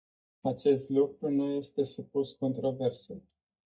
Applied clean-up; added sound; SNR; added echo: neural mask model DeepFilterNet 3.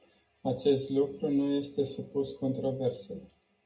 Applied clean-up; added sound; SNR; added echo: none; Chirp, tweet; 18 dB; reverberation time 0.2 s.